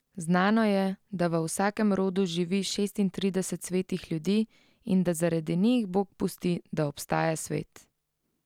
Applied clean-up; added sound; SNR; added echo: none; none; none; none.